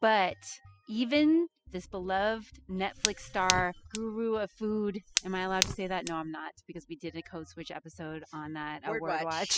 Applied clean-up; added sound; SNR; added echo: classical method spectral subtraction.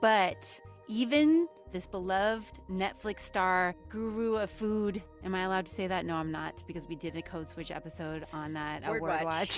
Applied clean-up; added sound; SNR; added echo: none; none; none; none.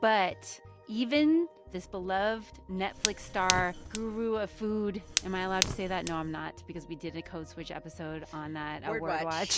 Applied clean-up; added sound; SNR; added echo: none; Fire; 4 dB; none.